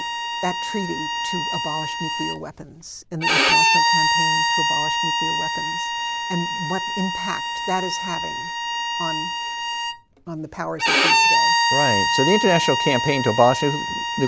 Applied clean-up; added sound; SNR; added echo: none; Bowed string instrument; -4 dB; none.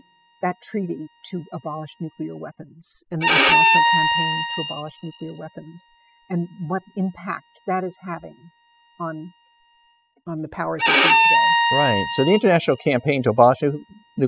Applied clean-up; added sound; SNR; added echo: classical method spectral subtraction.